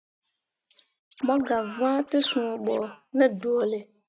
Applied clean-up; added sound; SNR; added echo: neural mask model RNNoise.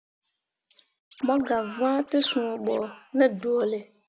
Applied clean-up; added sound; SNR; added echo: none; Scratching (performance technique); 19 dB; none.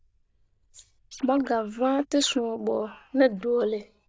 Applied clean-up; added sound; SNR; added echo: neural diffusion model UNIVERSE++.